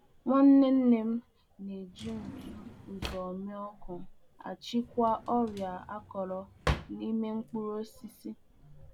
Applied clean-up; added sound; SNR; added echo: none; Drawer open or close; 13 dB; none.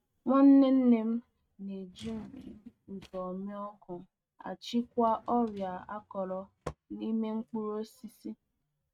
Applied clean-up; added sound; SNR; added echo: neural mask model RNNoise.